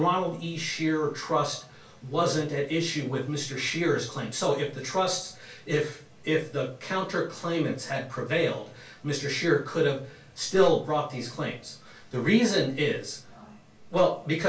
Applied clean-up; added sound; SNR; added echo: none; none; none; reverberation time 0.2 s.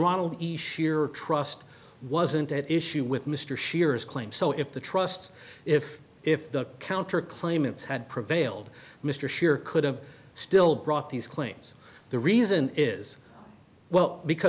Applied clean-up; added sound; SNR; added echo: none; none; none; none.